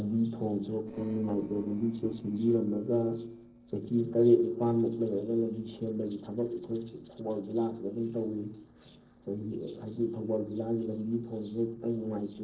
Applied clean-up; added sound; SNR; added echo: neural separator model SepFormer DNS4.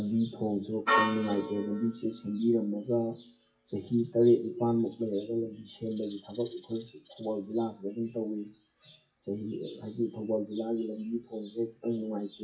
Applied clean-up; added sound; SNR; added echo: classical method WPE with log-MMSE.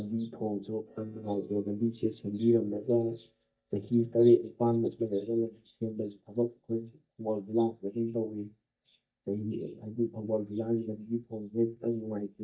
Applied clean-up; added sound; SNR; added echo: neural mask model DeepFilterNet 3.